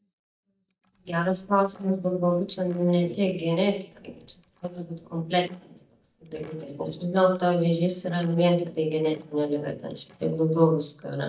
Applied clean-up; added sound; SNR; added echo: neural mask model DeepFilterNet 3.